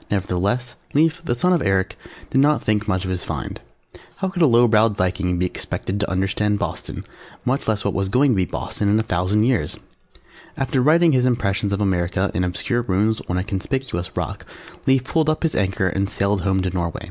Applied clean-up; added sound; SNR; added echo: none; none; none; none.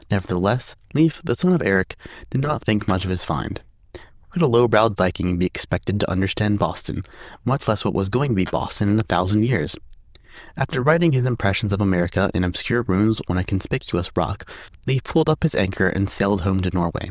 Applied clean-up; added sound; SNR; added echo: neural diffusion model UNIVERSE++.